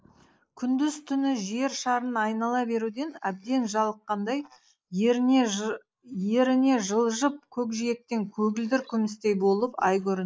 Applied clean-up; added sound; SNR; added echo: neural mask model Resemble Enhance denoiser.